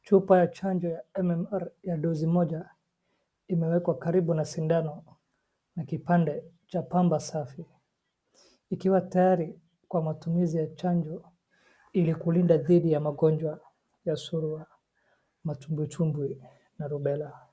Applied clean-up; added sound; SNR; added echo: none; none; none; none.